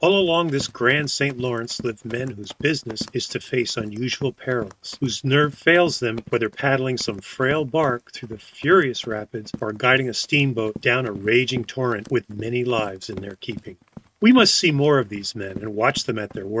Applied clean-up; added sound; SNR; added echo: neural mask model RNNoise.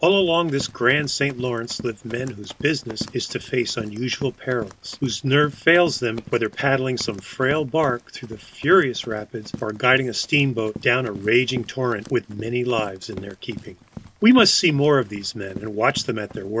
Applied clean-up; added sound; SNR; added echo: none; Run; 17 dB; none.